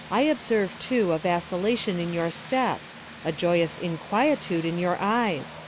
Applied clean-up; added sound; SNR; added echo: none; Vehicle; 15 dB; none.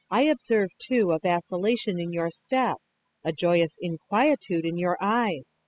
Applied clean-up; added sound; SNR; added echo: classical method spectral subtraction.